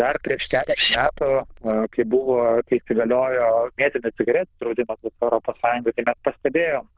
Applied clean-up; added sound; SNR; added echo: neural diffusion model UNIVERSE++.